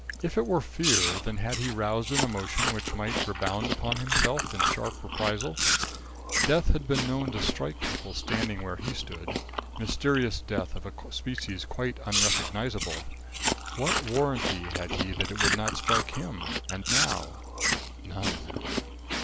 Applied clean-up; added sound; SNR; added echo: none; Chewing, mastication; 1 dB; none.